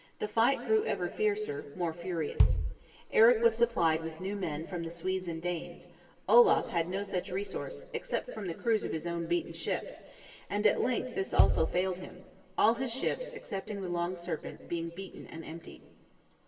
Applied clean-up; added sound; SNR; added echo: none; Bass drum; 0 dB; reverberation time 1.4 s.